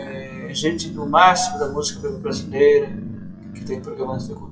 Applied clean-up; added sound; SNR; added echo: classical method WPE with log-MMSE.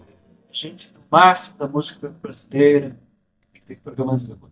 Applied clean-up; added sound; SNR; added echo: neural mask model DeepFilterNet 3.